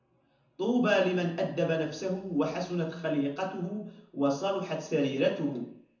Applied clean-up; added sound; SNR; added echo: none; none; none; reverberation time 0.7 s.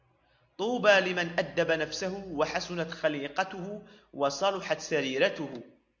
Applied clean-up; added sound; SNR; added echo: none; none; none; none.